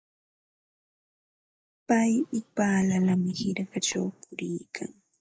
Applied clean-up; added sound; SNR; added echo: neural mask model DeepFilterNet 3.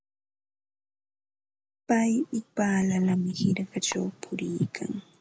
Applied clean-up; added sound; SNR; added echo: none; Telephone; 13 dB; none.